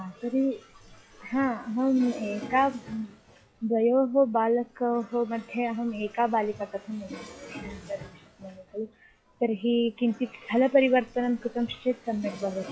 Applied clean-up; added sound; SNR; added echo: classical method log-MMSE.